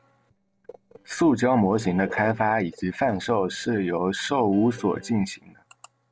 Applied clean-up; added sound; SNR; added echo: neural separator model SepFormer DNS4.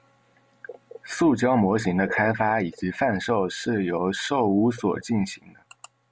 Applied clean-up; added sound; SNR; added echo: none; none; none; none.